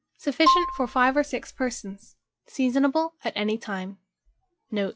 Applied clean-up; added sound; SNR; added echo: classical method log-MMSE.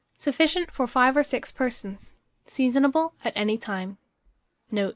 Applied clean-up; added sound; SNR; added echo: neural mask model Resemble Enhance denoiser.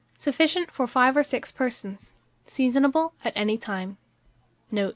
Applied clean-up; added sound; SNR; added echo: none; none; none; none.